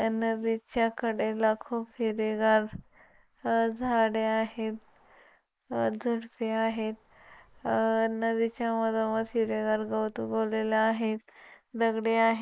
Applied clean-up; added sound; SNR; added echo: neural mask model Resemble Enhance denoiser.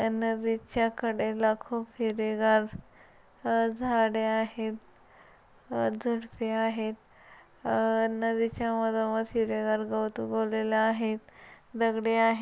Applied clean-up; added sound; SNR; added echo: none; none; none; none.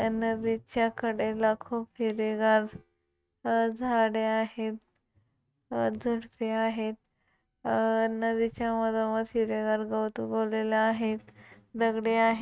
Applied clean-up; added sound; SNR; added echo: neural mask model RNNoise.